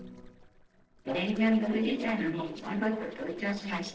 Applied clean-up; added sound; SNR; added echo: neural separator model SepFormer DNS4.